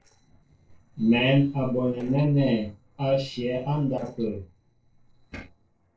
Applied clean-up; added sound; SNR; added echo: neural separator model SepFormer DNS4.